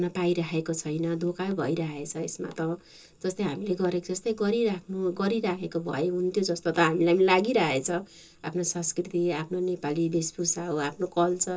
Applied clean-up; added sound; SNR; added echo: none; none; none; reverberation time 0.2 s.